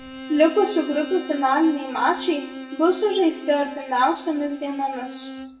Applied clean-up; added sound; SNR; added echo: none; Bowed string instrument; 13 dB; reverberation time 0.7 s.